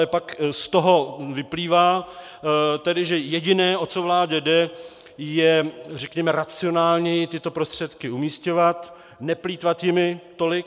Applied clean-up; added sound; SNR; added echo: none; none; none; none.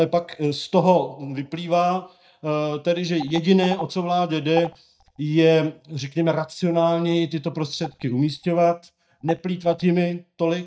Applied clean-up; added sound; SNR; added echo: neural mask model DeepFilterNet 3.